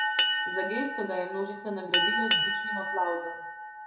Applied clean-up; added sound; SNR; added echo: none; Boat, Water vehicle; -5 dB; reverberation time 0.6 s.